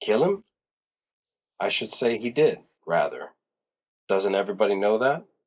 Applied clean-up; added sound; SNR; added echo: neural mask model Resemble Enhance denoiser.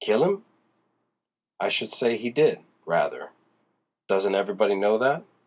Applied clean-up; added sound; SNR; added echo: none; none; none; none.